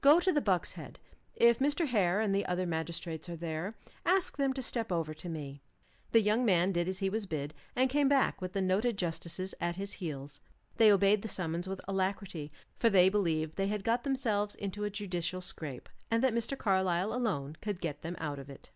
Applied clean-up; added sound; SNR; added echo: none; none; none; none.